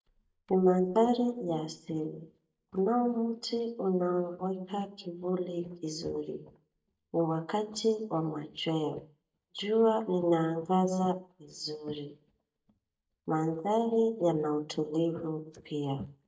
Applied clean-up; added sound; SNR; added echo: neural mask model DeepFilterNet 3.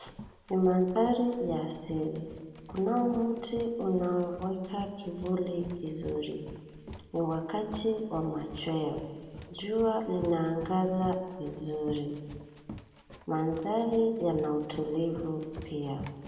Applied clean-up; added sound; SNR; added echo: none; Run; 17 dB; reverberation time 1.7 s.